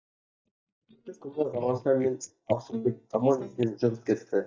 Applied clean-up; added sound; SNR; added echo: neural mask model DeepFilterNet 3.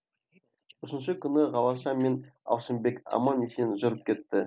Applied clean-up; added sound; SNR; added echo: none; none; none; none.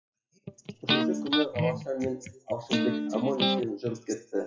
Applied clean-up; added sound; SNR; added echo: classical method WPE with log-MMSE.